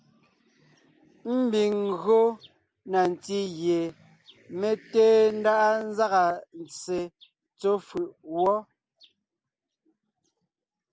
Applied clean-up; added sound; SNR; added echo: none; none; none; none.